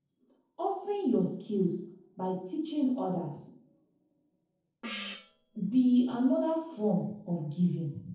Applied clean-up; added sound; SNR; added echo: neural separator model SepFormer DNS4.